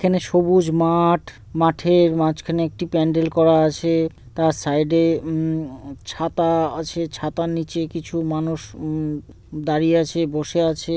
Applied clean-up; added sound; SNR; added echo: none; none; none; none.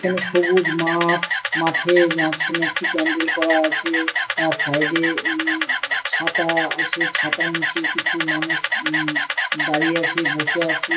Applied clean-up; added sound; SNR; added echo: classical method WPE with log-MMSE.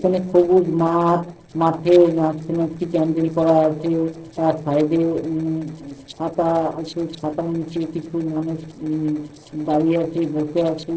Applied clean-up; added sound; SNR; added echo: neural separator model SepFormer DNS4.